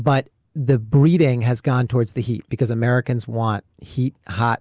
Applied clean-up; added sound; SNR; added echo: none; none; none; none.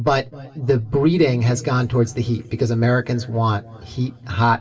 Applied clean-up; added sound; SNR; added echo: none; none; none; reverberation time 2.5 s.